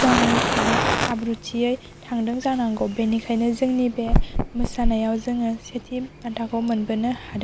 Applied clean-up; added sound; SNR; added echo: none; Fire; 2 dB; none.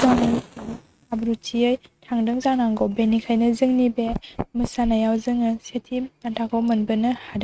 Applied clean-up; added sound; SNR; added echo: neural mask model RNNoise.